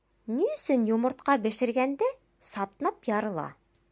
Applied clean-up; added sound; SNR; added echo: none; none; none; none.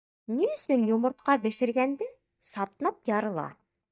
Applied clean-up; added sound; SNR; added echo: neural mask model DeepFilterNet 3.